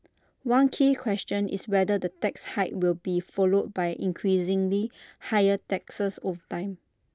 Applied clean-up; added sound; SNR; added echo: none; none; none; none.